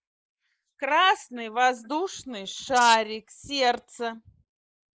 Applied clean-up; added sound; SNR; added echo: neural mask model Resemble Enhance denoiser.